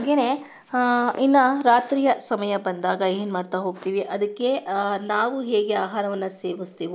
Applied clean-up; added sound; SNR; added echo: none; none; none; none.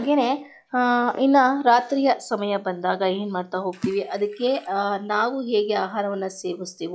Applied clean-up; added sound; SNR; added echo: classical method log-MMSE.